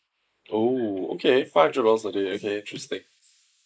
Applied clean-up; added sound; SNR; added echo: neural mask model Resemble Enhance denoiser.